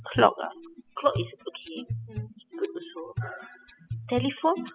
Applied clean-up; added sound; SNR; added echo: classical method spectral subtraction.